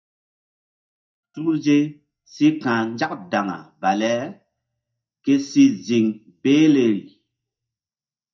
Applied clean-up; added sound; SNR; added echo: neural mask model DeepFilterNet 3.